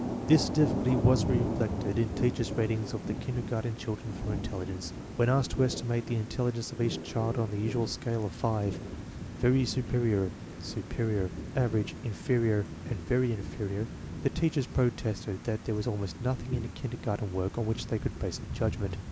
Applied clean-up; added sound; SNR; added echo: none; Thunder / Rain; 6 dB; none.